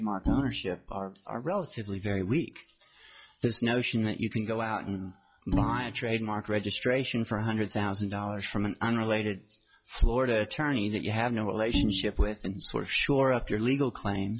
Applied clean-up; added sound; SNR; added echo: classical method log-MMSE.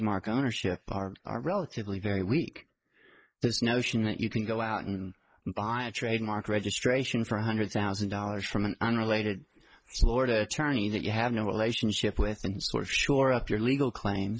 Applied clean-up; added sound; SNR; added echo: neural mask model Resemble Enhance denoiser.